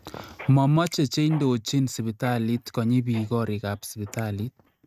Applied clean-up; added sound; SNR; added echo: neural mask model RNNoise.